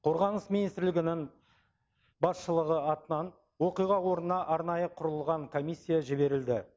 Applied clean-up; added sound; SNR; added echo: none; none; none; none.